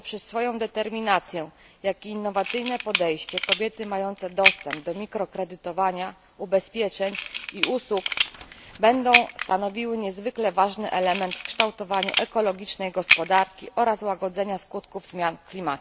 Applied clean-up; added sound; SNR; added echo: none; Camera; 1 dB; none.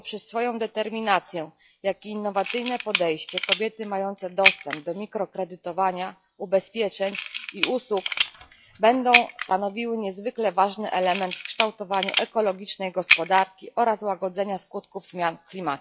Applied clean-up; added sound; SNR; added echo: classical method log-MMSE.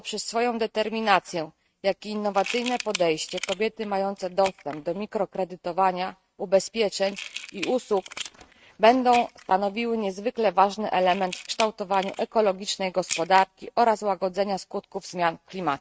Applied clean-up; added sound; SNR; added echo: neural mask model RNNoise.